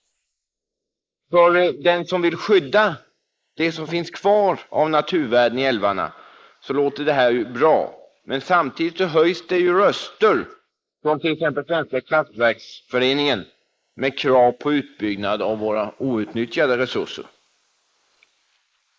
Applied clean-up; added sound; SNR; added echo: neural mask model Resemble Enhance denoiser.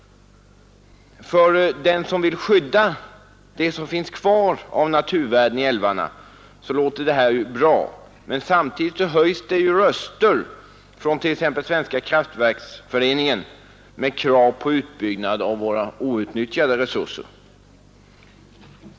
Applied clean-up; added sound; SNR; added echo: none; none; none; none.